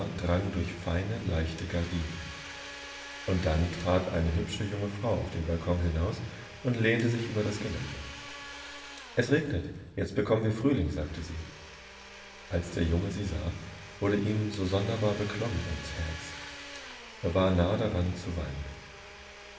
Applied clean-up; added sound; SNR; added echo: none; Domestic sounds, home sounds; 14 dB; reverberation time 1.2 s.